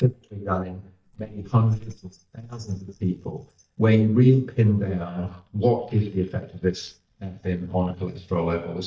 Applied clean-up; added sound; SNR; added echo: neural mask model DeepFilterNet 3.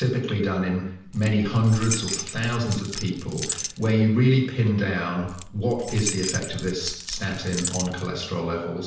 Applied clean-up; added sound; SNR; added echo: none; Keys jangling; 9 dB; reverberation time 0.7 s.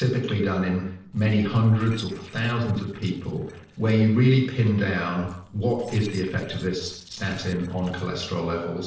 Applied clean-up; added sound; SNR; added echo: neural separator model SepFormer DNS4.